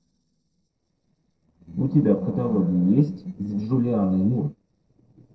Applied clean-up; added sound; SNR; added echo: neural separator model SepFormer DNS4.